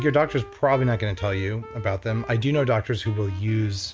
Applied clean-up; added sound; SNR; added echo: none; Wind instrument, woodwind instrument; 18 dB; none.